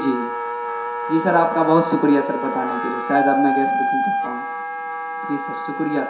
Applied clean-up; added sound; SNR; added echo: none; Wind instrument, woodwind instrument; 2 dB; reverberation time 0.7 s.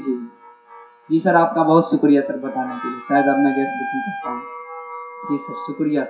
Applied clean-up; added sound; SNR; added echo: classical method WPE with log-MMSE.